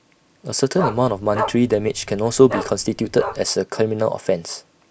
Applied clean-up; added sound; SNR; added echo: none; Bark; 8 dB; none.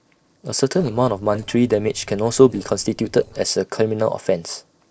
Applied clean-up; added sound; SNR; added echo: neural separator model SepFormer DNS4.